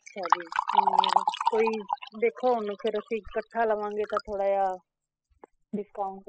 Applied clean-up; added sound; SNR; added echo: classical method spectral subtraction.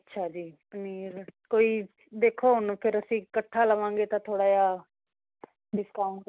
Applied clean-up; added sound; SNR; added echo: none; none; none; none.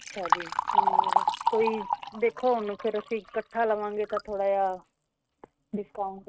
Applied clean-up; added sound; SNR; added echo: neural mask model RNNoise.